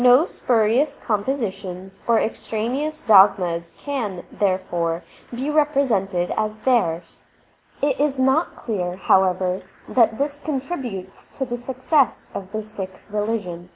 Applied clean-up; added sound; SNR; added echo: none; none; none; none.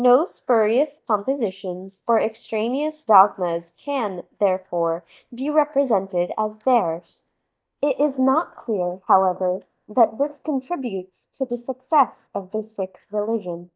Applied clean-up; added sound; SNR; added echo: neural mask model DeepFilterNet 3.